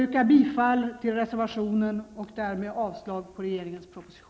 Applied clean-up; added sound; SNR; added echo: none; none; none; none.